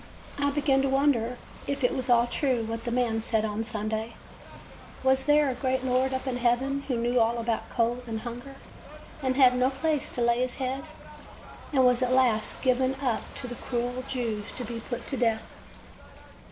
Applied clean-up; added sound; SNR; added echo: none; Ocean / Boat, Water vehicle; 16 dB; none.